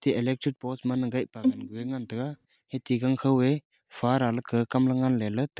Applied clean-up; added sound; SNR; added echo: neural mask model DeepFilterNet 3.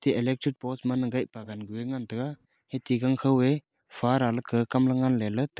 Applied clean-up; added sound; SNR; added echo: neural mask model Resemble Enhance denoiser.